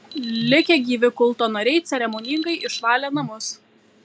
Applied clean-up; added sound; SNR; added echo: none; Alarm; 17 dB; none.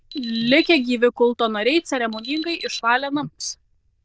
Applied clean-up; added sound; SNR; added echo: neural diffusion model UNIVERSE++.